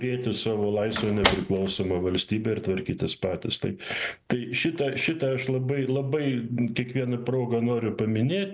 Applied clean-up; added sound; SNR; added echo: none; Slam; 4 dB; none.